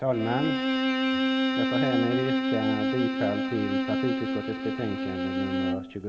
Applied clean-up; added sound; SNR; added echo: none; Bowed string instrument; -3 dB; none.